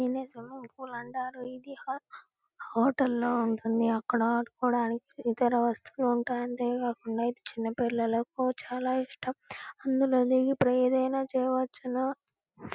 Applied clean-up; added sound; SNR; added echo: none; none; none; none.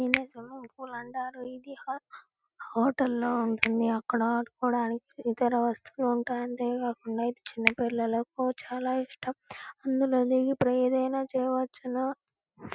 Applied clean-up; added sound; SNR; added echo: neural mask model RNNoise.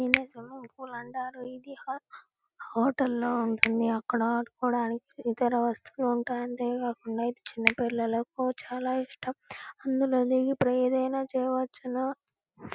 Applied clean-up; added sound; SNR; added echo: none; Finger snapping; 7 dB; none.